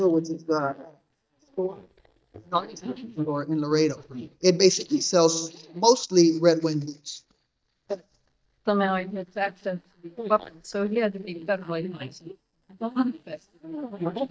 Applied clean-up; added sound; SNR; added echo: neural mask model DeepFilterNet 3.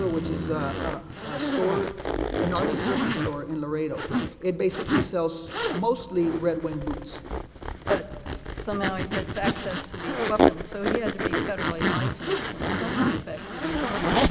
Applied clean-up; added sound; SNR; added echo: none; Zipper (clothing); -2 dB; none.